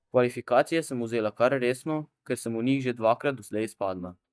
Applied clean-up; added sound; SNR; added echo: neural mask model DeepFilterNet 3.